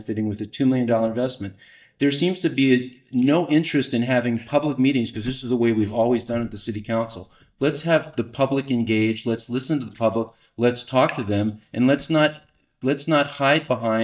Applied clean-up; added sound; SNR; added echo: neural mask model DeepFilterNet 3.